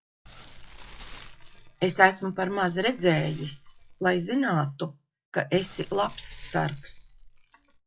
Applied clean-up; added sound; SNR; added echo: classical method log-MMSE.